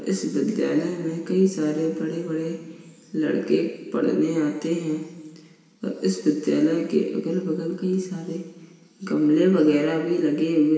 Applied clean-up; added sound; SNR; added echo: none; none; none; reverberation time 1.5 s.